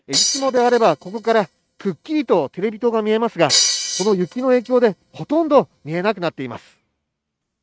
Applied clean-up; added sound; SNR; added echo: neural mask model RNNoise.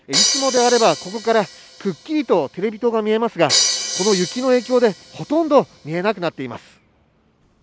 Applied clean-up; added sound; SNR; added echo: none; Crash cymbal; 5 dB; none.